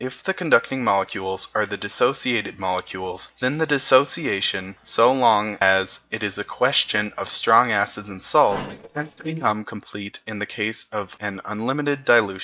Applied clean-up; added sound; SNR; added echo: neural mask model DeepFilterNet 3.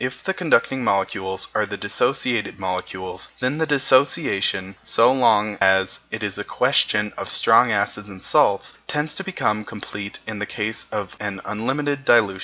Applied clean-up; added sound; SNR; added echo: none; none; none; none.